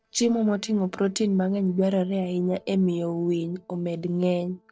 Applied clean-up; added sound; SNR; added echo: neural separator model SepFormer DNS4.